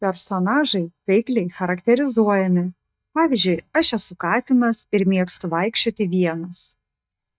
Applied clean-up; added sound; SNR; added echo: neural mask model DeepFilterNet 3.